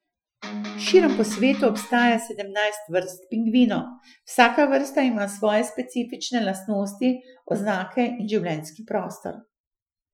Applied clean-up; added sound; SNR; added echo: classical method Wiener filter.